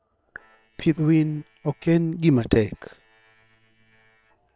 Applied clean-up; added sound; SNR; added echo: neural separator model SepFormer WHAM!.